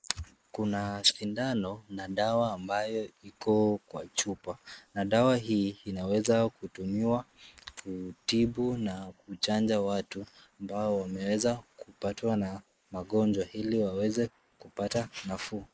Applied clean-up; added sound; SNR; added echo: neural mask model Resemble Enhance denoiser.